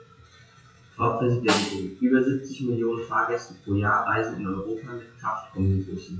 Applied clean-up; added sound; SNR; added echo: classical method WPE with log-MMSE.